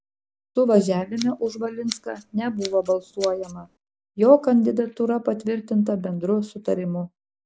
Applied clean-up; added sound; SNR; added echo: none; Scissors; 18 dB; none.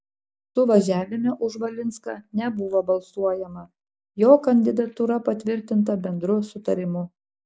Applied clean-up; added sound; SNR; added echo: none; none; none; none.